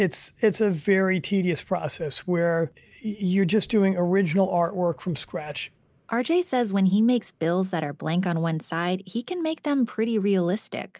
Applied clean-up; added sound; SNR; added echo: none; none; none; none.